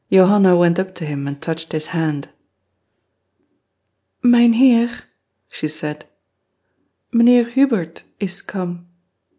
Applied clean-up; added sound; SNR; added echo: none; none; none; none.